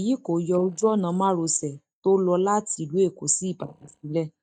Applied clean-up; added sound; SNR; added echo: neural mask model DeepFilterNet 3.